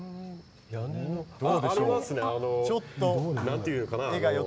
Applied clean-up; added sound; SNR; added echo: none; none; none; none.